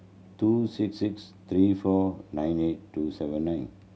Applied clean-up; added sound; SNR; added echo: none; none; none; none.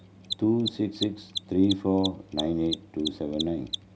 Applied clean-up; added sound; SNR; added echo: none; Mechanisms; 10 dB; none.